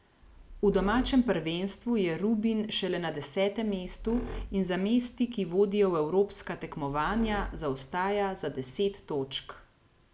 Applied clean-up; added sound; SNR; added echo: none; Squeak; 14 dB; none.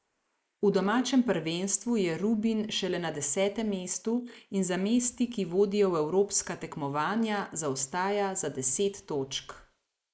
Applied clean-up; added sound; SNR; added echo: neural mask model Resemble Enhance denoiser.